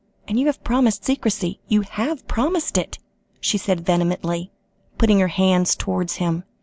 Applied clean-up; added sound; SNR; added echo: none; none; none; none.